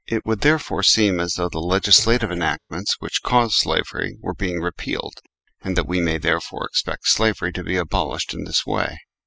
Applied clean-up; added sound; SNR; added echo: classical method spectral subtraction.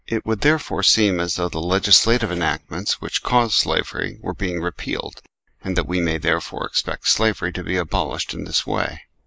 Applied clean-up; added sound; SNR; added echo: neural mask model Resemble Enhance denoiser.